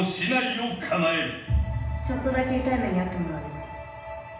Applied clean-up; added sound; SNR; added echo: none; none; none; reverberation time 0.9 s.